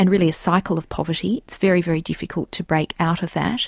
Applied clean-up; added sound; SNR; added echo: none; none; none; none.